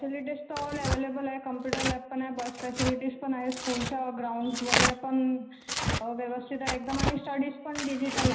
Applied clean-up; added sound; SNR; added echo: none; Tearing; 1 dB; reverberation time 0.9 s.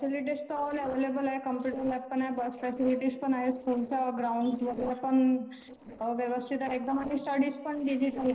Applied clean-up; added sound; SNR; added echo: neural separator model SepFormer DNS4.